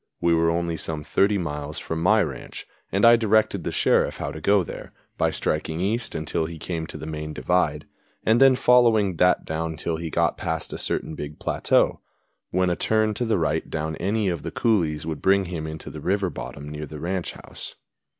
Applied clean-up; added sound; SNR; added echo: none; none; none; none.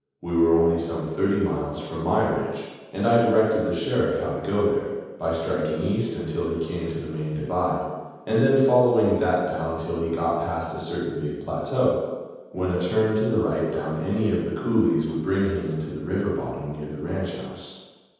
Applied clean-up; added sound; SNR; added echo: none; none; none; reverberation time 1.2 s.